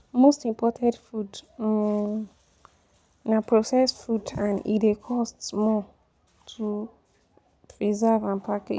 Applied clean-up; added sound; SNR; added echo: none; none; none; none.